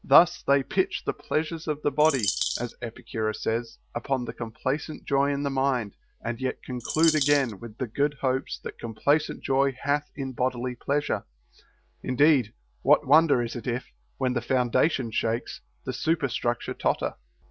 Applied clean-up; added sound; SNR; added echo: none; Bird vocalization, bird call, bird song; 4 dB; none.